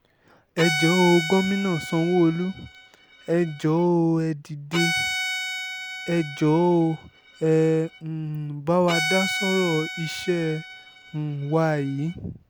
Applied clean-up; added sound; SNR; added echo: none; Bowed string instrument; 8 dB; none.